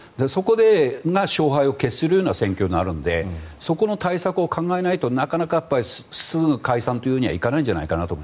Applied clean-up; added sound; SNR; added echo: none; none; none; none.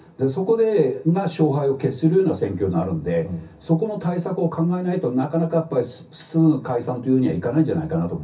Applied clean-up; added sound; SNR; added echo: none; none; none; reverberation time 0.3 s.